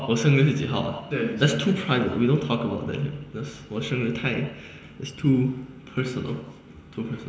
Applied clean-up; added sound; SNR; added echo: none; none; none; reverberation time 1.4 s.